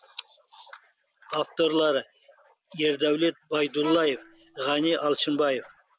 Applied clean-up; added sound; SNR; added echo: none; Bowed string instrument; 15 dB; none.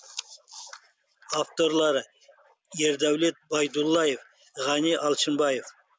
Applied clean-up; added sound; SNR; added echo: none; none; none; none.